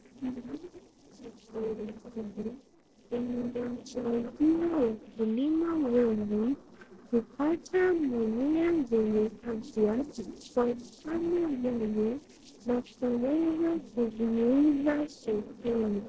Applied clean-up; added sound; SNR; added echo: neural separator model SepFormer DNS4.